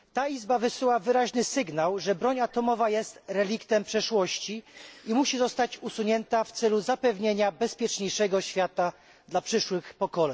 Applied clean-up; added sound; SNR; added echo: none; none; none; none.